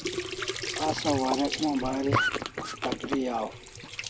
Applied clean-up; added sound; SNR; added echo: none; Squeak / Trickle, dribble / Sink (filling or washing); 1 dB; none.